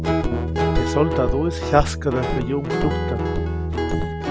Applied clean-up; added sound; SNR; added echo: none; Guitar; -3 dB; none.